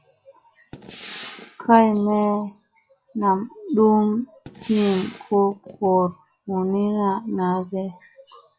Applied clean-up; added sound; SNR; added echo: classical method log-MMSE.